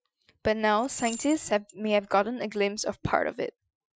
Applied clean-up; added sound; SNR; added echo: classical method Wiener filter.